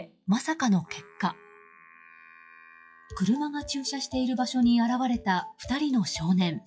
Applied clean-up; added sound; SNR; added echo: classical method WPE with log-MMSE.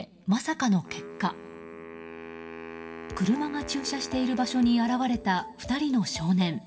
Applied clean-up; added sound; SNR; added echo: none; Wind instrument, woodwind instrument; 15 dB; reverberation time 0.8 s.